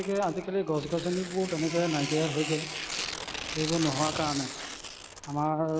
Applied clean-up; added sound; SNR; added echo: none; Tearing; 7 dB; none.